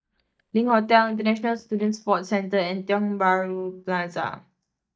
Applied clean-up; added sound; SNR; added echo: neural mask model DeepFilterNet 3.